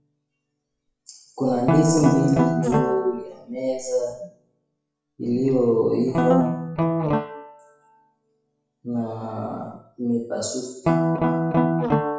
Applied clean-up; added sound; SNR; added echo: classical method WPE with log-MMSE.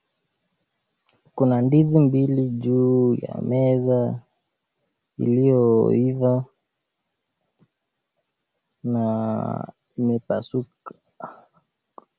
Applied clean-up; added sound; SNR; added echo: none; none; none; none.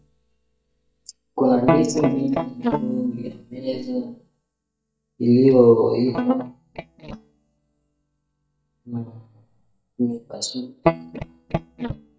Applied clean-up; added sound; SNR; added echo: neural mask model DeepFilterNet 3.